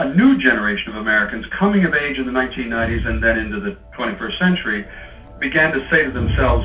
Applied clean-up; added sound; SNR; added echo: none; Crowd; 9 dB; reverberation time 0.2 s.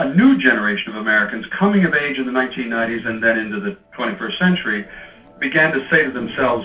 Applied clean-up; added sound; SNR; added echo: neural separator model SepFormer DNS4.